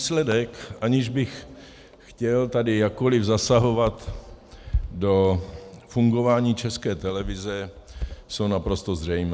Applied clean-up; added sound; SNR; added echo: none; none; none; none.